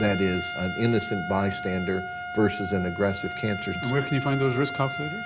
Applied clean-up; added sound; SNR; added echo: none; Trumpet; 7 dB; none.